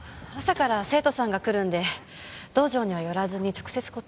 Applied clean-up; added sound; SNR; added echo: none; none; none; none.